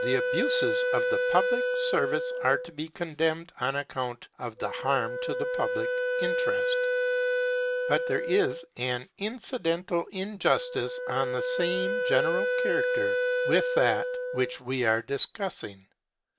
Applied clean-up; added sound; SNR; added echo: none; Wind instrument, woodwind instrument; 0 dB; none.